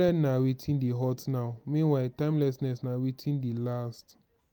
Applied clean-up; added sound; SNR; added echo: none; none; none; none.